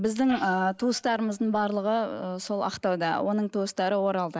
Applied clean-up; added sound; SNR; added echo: neural mask model Resemble Enhance denoiser.